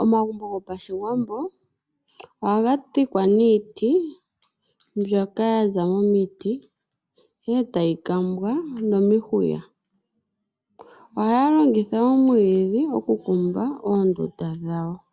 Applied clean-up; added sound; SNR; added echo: none; none; none; none.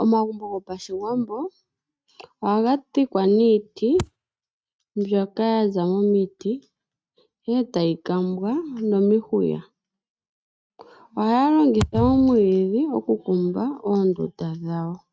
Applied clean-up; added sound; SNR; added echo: neural mask model RNNoise.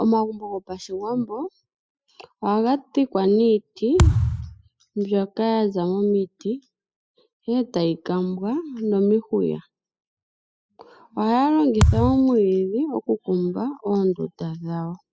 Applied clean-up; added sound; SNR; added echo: classical method spectral subtraction.